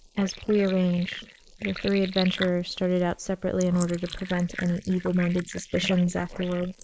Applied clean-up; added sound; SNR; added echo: neural mask model Resemble Enhance denoiser.